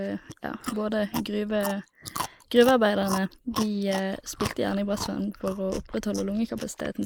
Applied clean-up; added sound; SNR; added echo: neural mask model Resemble Enhance denoiser.